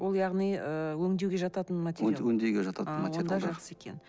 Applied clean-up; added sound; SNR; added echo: none; none; none; none.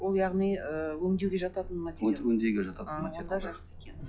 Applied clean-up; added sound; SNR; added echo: classical method log-MMSE.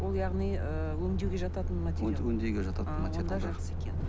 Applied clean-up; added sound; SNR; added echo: none; Truck; -3 dB; none.